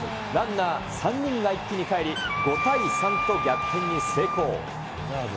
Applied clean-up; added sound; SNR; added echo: none; Wind instrument, woodwind instrument; 2 dB; none.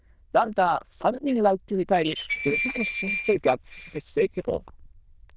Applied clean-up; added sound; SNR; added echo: neural diffusion model UNIVERSE++.